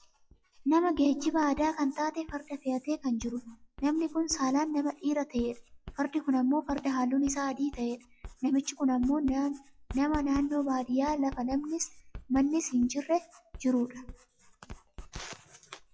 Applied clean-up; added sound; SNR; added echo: classical method log-MMSE.